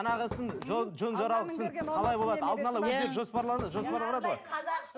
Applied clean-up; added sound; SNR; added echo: none; Fireworks; 14 dB; none.